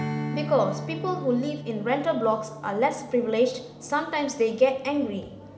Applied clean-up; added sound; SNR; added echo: none; Strum; 11 dB; none.